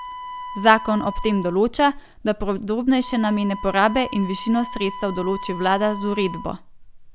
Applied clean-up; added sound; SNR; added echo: none; Wind instrument, woodwind instrument; 14 dB; none.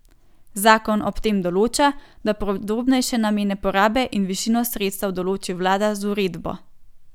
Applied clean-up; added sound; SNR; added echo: none; none; none; none.